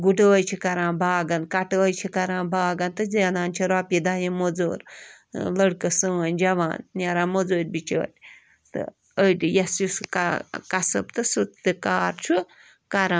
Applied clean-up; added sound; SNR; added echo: none; none; none; none.